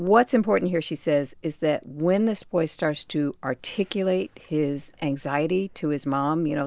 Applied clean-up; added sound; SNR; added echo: none; none; none; none.